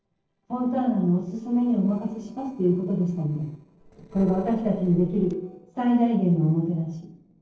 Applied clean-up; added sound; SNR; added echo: neural separator model SepFormer DNS4.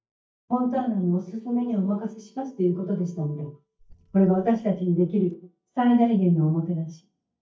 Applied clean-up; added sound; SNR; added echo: neural mask model DeepFilterNet 3.